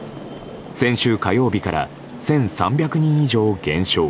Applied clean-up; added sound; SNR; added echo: none; none; none; none.